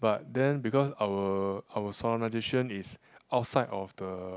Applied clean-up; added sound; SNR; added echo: none; none; none; none.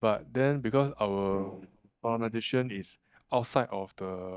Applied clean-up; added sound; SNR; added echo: neural mask model DeepFilterNet 3.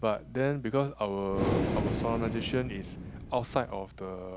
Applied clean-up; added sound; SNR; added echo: none; Breathing; 3 dB; none.